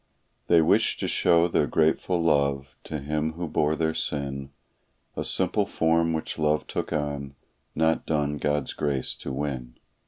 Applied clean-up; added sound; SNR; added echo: none; none; none; none.